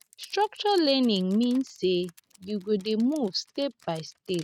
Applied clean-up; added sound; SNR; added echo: neural mask model RNNoise.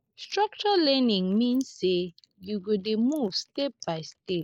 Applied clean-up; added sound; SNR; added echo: neural mask model Resemble Enhance denoiser.